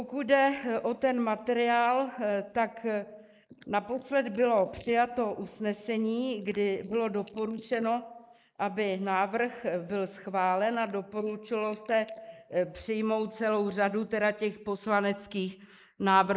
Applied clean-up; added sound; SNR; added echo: neural mask model Resemble Enhance denoiser.